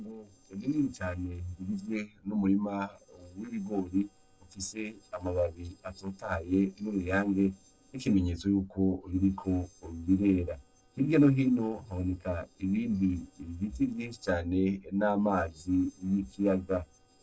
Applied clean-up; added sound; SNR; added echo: neural separator model SepFormer DNS4.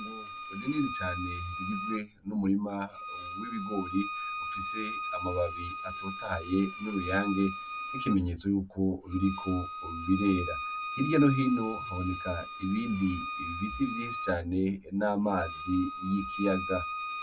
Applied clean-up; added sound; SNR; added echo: none; Bowed string instrument; 7 dB; none.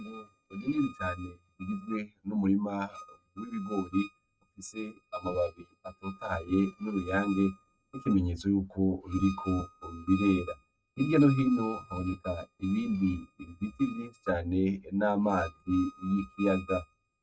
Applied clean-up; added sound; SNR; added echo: neural mask model RNNoise.